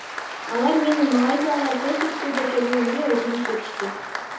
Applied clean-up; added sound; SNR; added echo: none; Applause; 6 dB; reverberation time 0.7 s.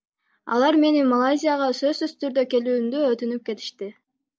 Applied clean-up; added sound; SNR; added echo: none; none; none; none.